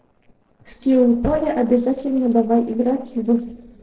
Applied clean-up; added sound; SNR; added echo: neural separator model SepFormer DNS4.